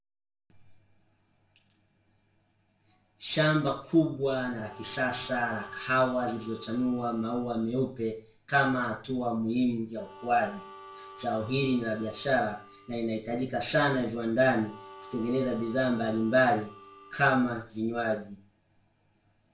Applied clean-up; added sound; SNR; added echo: none; Harmonica; 19 dB; reverberation time 0.4 s.